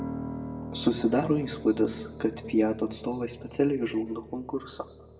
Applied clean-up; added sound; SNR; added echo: none; Piano; 12 dB; reverberation time 1.2 s.